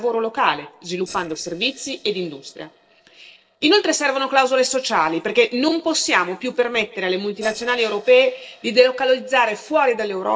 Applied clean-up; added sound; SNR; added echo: neural separator model SepFormer DNS4.